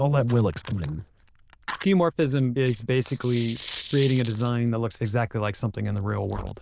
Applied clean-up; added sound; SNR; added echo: neural diffusion model UNIVERSE++.